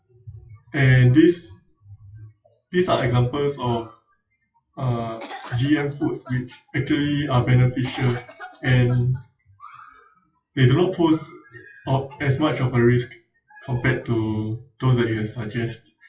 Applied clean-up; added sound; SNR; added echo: classical method WPE with log-MMSE.